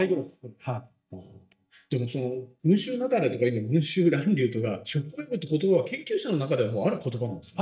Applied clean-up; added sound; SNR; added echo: neural mask model DeepFilterNet 3.